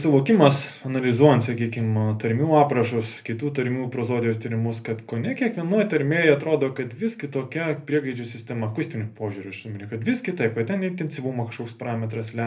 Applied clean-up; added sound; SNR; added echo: none; none; none; reverberation time 0.3 s.